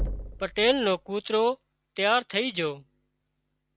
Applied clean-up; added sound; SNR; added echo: none; Knock; 12 dB; none.